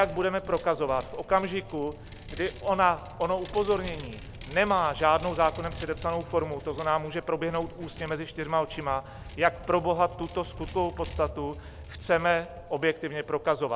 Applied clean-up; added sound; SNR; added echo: none; Vehicle; 14 dB; none.